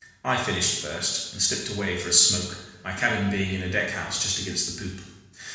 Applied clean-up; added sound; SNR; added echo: none; none; none; reverberation time 1.1 s.